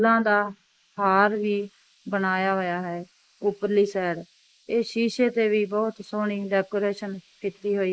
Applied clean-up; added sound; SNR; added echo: neural mask model Resemble Enhance denoiser.